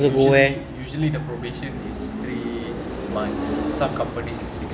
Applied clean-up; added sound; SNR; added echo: none; none; none; none.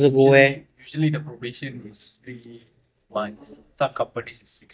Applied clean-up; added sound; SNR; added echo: neural mask model DeepFilterNet 3.